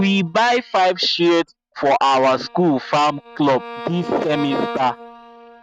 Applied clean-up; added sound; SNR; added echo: neural mask model RNNoise.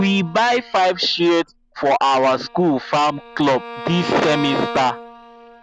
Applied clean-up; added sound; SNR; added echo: none; Bowed string instrument; 13 dB; none.